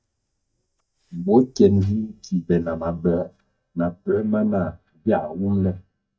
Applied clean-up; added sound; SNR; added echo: neural mask model DeepFilterNet 3.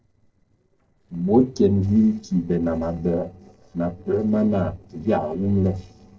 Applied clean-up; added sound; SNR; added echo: neural separator model SepFormer DNS4.